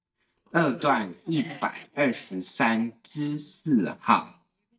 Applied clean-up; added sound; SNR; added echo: neural mask model DeepFilterNet 3.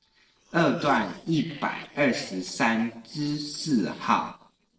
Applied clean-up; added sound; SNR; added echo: neural separator model SepFormer DNS4.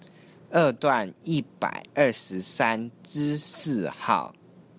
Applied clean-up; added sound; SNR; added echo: none; none; none; none.